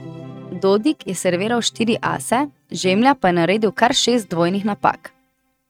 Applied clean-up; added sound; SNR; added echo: neural mask model RNNoise.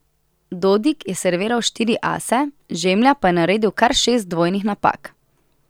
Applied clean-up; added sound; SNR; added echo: none; none; none; none.